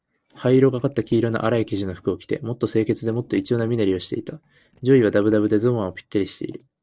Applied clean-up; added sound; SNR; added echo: neural separator model SepFormer DNS4.